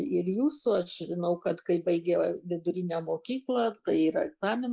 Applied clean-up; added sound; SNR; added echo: neural mask model Resemble Enhance denoiser.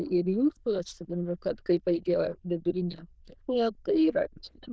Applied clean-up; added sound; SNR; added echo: neural diffusion model UNIVERSE++.